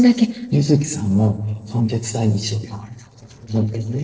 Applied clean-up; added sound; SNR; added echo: neural separator model SepFormer DNS4.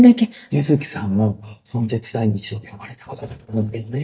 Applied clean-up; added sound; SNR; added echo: neural mask model DeepFilterNet 3.